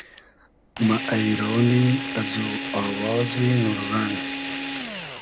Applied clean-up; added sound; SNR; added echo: none; Drill; 4 dB; none.